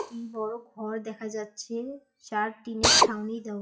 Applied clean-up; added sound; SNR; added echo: classical method WPE with log-MMSE.